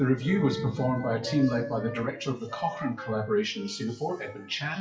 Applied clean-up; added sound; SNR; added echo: classical method WPE with log-MMSE.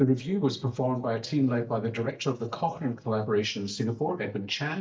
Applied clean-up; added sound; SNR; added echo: neural mask model DeepFilterNet 3.